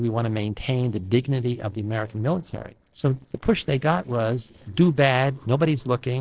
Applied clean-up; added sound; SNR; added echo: neural separator model SepFormer DNS4.